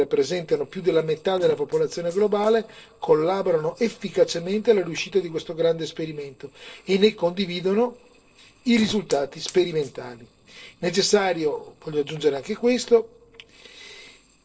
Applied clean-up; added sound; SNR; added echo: neural separator model SepFormer DNS4.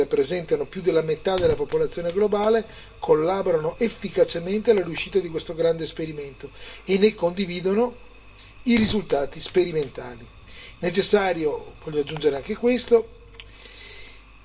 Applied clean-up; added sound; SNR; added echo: none; Fire; 16 dB; reverberation time 0.2 s.